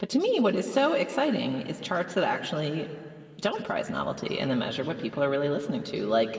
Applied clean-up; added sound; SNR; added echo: none; none; none; reverberation time 2.8 s.